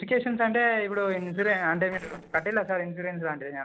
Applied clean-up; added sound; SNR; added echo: neural separator model SepFormer DNS4.